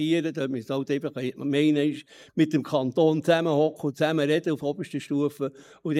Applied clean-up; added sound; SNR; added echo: neural mask model Resemble Enhance denoiser.